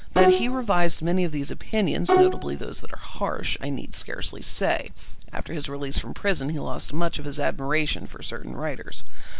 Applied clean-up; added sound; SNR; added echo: none; Bowed string instrument; 3 dB; none.